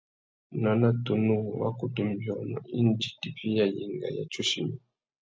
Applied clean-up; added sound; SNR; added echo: none; none; none; none.